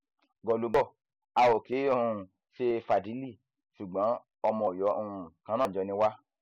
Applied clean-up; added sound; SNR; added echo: none; none; none; none.